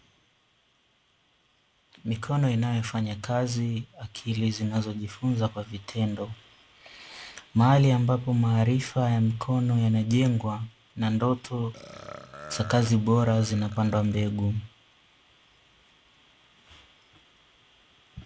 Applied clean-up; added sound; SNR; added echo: none; Burping, eructation; 18 dB; none.